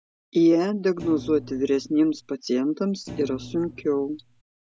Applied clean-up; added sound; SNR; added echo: none; Thump, thud; 16 dB; none.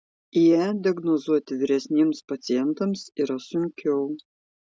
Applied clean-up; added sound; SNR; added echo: none; none; none; none.